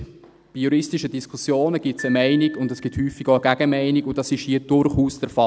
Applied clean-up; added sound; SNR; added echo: none; Glockenspiel; 18 dB; none.